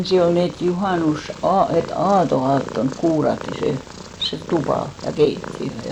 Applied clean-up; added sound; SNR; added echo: none; Purr; 14 dB; none.